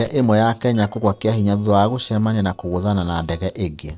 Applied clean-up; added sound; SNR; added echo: neural separator model SepFormer DNS4.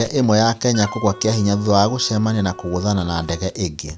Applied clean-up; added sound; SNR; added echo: none; Wind instrument, woodwind instrument; 19 dB; none.